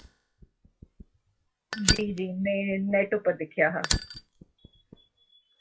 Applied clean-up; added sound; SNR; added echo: classical method WPE with log-MMSE.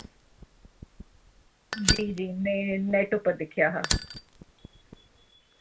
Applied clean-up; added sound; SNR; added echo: none; Fire; 4 dB; reverberation time 0.2 s.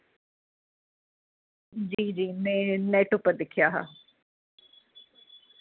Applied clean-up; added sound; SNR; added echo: none; none; none; none.